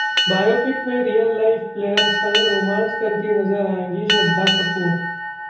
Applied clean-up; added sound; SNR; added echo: none; Boat, Water vehicle; 2 dB; reverberation time 0.7 s.